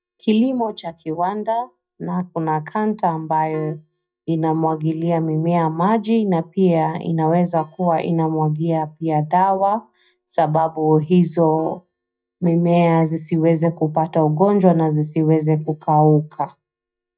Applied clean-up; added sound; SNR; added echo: neural mask model DeepFilterNet 3.